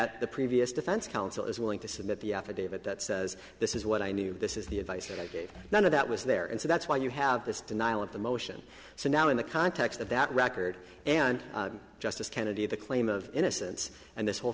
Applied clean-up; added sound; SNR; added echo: none; none; none; none.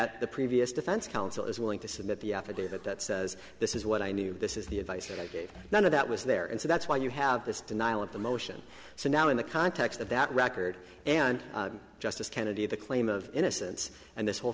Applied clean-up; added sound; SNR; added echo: none; Zipper (clothing); 17 dB; none.